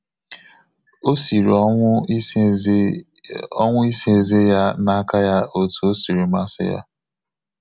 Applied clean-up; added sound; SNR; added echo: none; none; none; none.